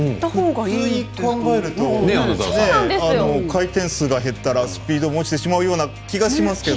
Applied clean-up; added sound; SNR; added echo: none; none; none; none.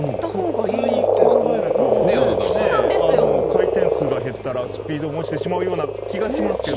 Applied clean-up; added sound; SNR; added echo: none; Frog; -5 dB; none.